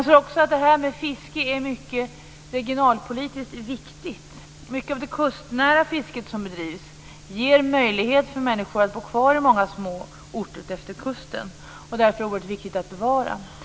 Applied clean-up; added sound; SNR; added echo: none; none; none; none.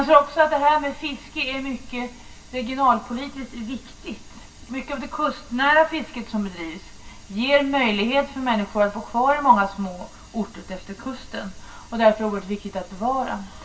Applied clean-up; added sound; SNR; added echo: none; none; none; reverberation time 0.2 s.